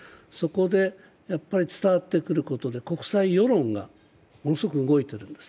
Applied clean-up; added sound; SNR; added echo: none; none; none; none.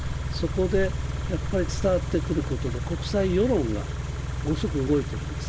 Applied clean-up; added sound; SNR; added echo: none; Idling / Car; 2 dB; none.